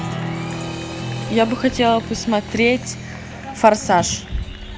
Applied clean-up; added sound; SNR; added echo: none; Applause; 8 dB; none.